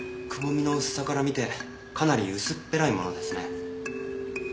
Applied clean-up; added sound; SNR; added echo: none; none; none; none.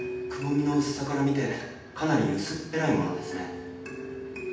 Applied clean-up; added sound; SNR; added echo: none; none; none; reverberation time 0.8 s.